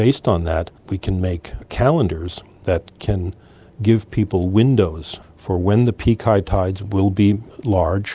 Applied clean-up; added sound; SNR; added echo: none; none; none; none.